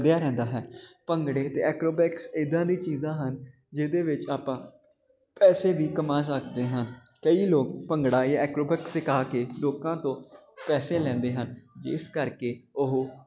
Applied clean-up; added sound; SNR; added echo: none; none; none; none.